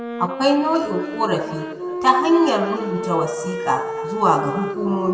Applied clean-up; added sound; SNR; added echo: none; Wind instrument, woodwind instrument; 7 dB; reverberation time 2.0 s.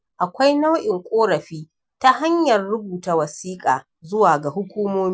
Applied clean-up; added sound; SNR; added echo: none; none; none; none.